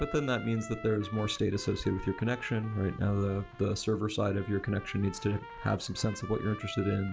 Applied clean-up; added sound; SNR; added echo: none; Trumpet; 16 dB; none.